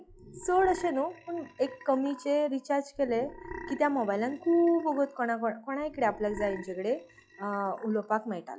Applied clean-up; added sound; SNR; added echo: classical method log-MMSE.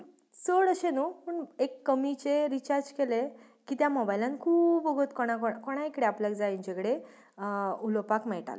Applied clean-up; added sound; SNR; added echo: none; none; none; none.